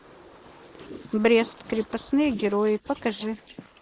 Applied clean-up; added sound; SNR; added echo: neural mask model Resemble Enhance denoiser.